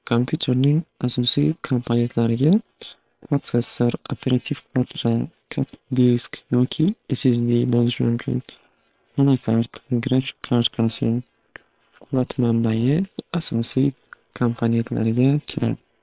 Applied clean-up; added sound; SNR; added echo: neural separator model SepFormer WHAM!.